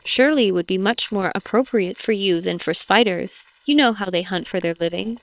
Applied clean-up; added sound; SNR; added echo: neural separator model SepFormer WHAM!.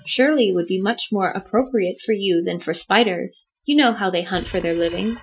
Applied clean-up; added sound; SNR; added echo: classical method Wiener filter.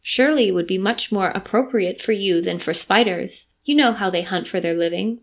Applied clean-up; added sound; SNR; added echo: none; none; none; none.